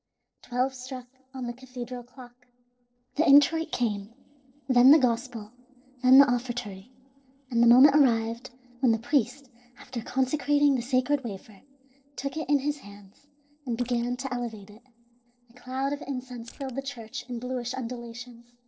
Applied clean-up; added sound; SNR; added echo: neural separator model SepFormer DNS4.